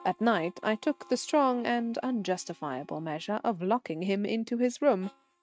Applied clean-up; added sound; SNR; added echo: neural mask model RNNoise.